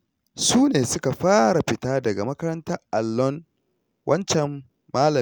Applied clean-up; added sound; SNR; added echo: none; none; none; none.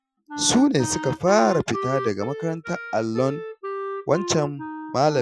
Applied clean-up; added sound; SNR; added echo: classical method Wiener filter.